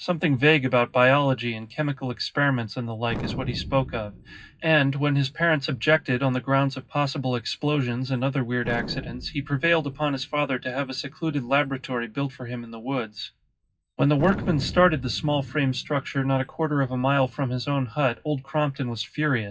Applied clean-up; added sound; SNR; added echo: classical method WPE with log-MMSE.